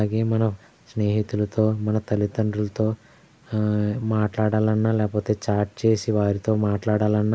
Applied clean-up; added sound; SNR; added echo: none; none; none; none.